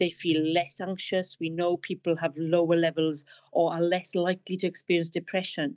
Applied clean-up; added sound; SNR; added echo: neural mask model DeepFilterNet 3.